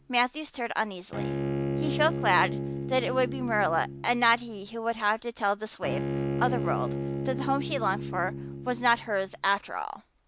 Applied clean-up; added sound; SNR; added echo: none; Bowed string instrument; 5 dB; none.